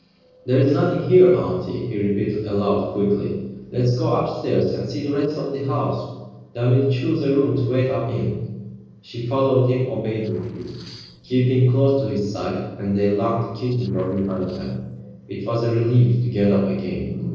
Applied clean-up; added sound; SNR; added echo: neural separator model SepFormer DNS4.